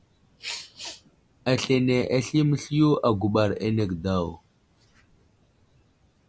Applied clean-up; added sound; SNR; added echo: none; none; none; none.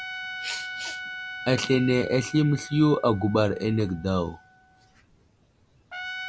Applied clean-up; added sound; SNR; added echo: none; Trumpet; 12 dB; none.